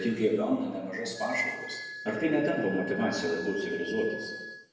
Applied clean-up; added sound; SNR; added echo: none; Wind instrument, woodwind instrument; 11 dB; reverberation time 1.1 s.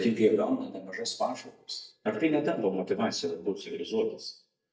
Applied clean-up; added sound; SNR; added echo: neural mask model DeepFilterNet 3.